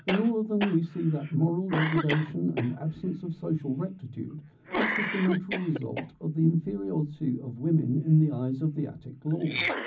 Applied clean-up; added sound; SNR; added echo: none; Cough; 8 dB; reverberation time 0.4 s.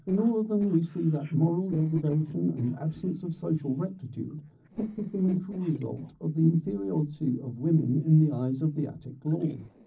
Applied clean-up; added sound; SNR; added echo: neural separator model SepFormer DNS4.